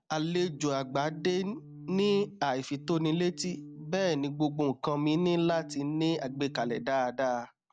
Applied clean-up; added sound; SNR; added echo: none; Organ; 16 dB; none.